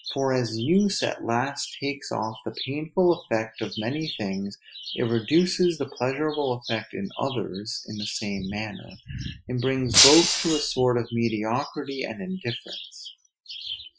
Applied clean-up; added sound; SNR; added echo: classical method Wiener filter.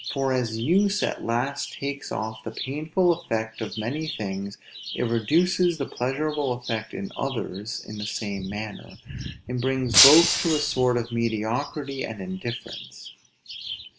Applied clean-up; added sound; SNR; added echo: none; Shatter; -4 dB; none.